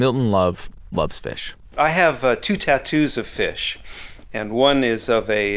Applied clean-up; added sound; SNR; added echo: none; Run; 17 dB; none.